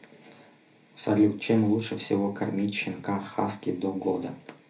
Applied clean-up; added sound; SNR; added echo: none; none; none; reverberation time 0.3 s.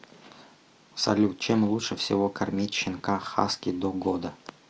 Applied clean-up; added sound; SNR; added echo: none; none; none; none.